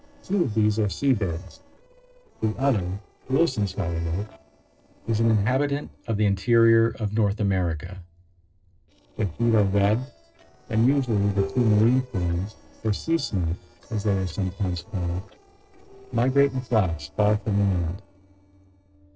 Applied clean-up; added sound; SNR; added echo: neural separator model SepFormer DNS4.